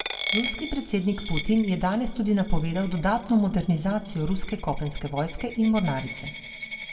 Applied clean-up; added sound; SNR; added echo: none; Coin (dropping); 12 dB; reverberation time 1.0 s.